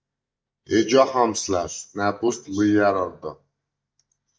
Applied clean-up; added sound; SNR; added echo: neural mask model DeepFilterNet 3.